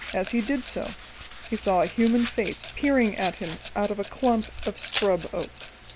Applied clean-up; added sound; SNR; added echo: none; Rattle / Glass + Domestic sounds, home sounds; 8 dB; none.